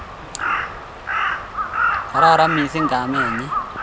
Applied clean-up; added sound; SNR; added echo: none; Crow; 0 dB; none.